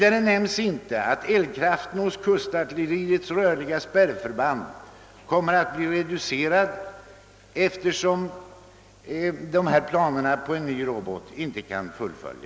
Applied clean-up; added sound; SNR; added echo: none; none; none; none.